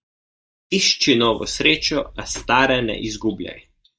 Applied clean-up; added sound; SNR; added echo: neural mask model DeepFilterNet 3.